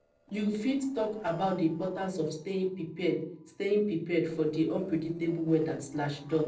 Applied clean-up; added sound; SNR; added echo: neural separator model SepFormer DNS4.